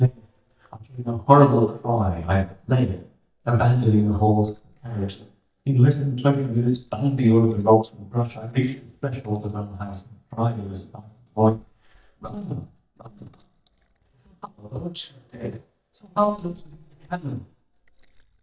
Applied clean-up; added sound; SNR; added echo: neural mask model DeepFilterNet 3.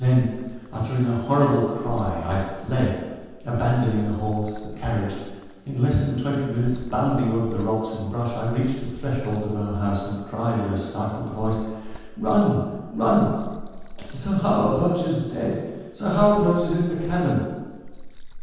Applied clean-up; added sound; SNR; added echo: none; Liquid; 13 dB; reverberation time 1.2 s.